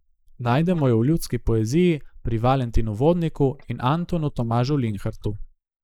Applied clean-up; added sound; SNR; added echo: neural mask model Resemble Enhance denoiser.